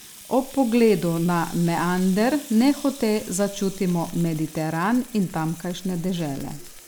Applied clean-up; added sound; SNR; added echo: none; Sink (filling or washing) / Water tap, faucet + Crackle; 17 dB; none.